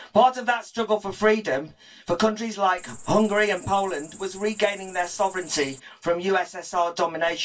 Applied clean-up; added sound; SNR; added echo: none; Cricket; 18 dB; reverberation time 0.1 s.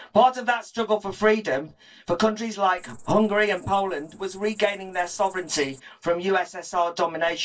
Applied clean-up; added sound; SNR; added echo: neural separator model SepFormer DNS4.